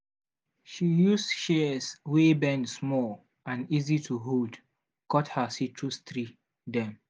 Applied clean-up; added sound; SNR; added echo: none; none; none; none.